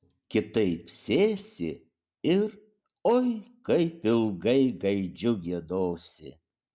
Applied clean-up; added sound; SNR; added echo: none; none; none; none.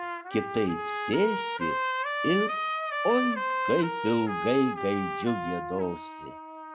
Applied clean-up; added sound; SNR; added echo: none; Trumpet; 2 dB; none.